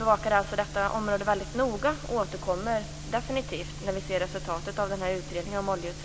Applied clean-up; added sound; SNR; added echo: none; none; none; none.